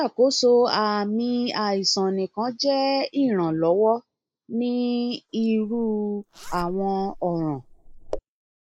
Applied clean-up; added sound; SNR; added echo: neural mask model Resemble Enhance denoiser.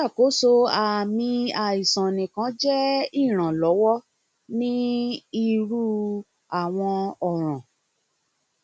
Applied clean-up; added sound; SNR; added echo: none; none; none; none.